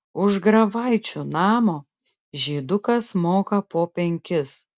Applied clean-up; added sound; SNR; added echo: none; none; none; none.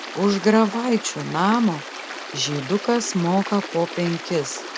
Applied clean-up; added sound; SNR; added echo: none; Stream; 11 dB; none.